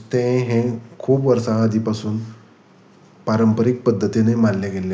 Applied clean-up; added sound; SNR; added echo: none; none; none; none.